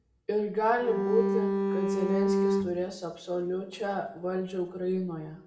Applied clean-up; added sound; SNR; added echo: none; Bowed string instrument; -4 dB; reverberation time 0.6 s.